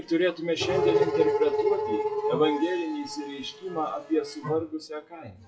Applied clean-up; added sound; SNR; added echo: classical method WPE with log-MMSE.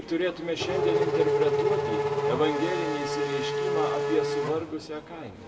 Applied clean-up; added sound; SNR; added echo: none; Race car, auto racing / Accelerating, revving, vroom; -3 dB; reverberation time 1.1 s.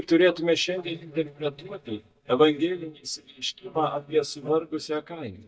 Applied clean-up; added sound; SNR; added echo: neural mask model DeepFilterNet 3.